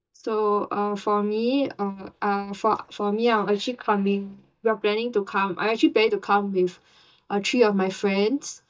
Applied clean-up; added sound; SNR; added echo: neural mask model DeepFilterNet 3.